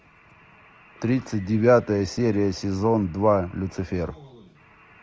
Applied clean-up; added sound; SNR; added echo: none; none; none; none.